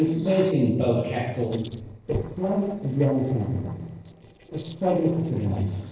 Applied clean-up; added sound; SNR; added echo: neural separator model SepFormer DNS4.